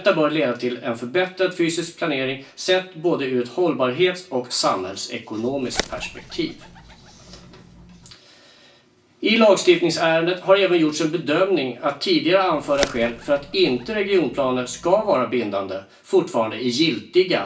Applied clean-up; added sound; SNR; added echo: none; Bird; 15 dB; reverberation time 0.3 s.